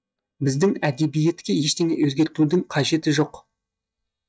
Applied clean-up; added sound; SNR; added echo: neural mask model DeepFilterNet 3.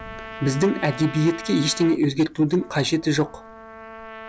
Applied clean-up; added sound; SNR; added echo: none; Trumpet; 15 dB; none.